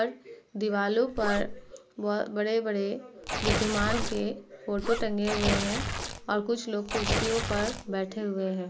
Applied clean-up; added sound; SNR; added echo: none; Tearing + Zipper (clothing); 2 dB; none.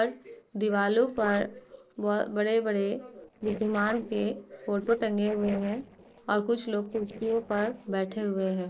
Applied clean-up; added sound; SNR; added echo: neural separator model SepFormer DNS4.